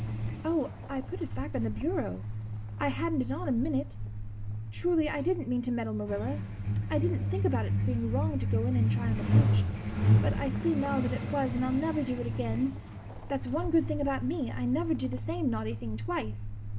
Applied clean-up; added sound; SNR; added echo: none; Truck; -1 dB; none.